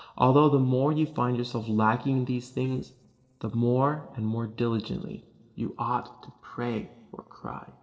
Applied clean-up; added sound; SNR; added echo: neural separator model SepFormer DNS4.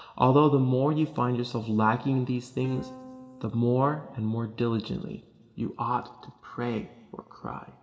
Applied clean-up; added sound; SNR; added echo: none; Plucked string instrument; 19 dB; reverberation time 1.7 s.